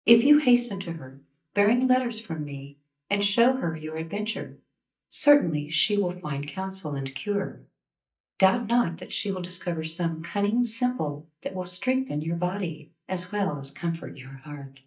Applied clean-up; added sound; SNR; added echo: neural mask model DeepFilterNet 3.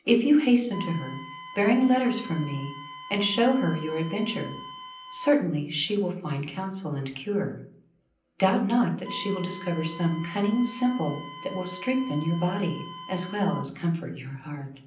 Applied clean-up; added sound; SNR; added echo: none; Wind instrument, woodwind instrument; 16 dB; reverberation time 0.6 s.